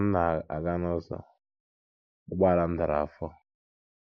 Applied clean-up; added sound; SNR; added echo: neural mask model Resemble Enhance denoiser.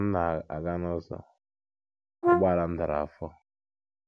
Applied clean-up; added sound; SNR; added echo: none; Brass instrument; -3 dB; none.